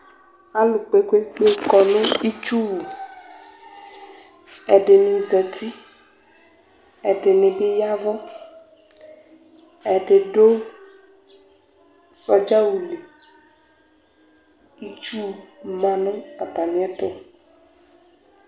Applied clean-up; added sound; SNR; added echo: none; none; none; none.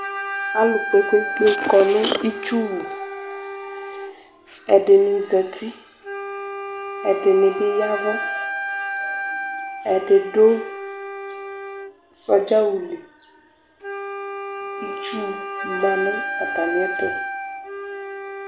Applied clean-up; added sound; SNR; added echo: none; Wind instrument, woodwind instrument; 8 dB; none.